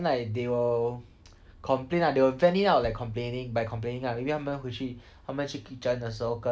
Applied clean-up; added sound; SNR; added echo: none; none; none; none.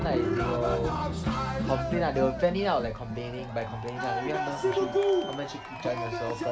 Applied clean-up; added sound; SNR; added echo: none; Cheering; -1 dB; none.